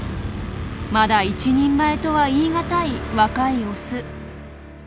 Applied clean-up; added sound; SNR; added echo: none; none; none; none.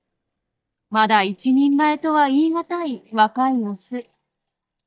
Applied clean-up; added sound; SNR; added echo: neural mask model DeepFilterNet 3.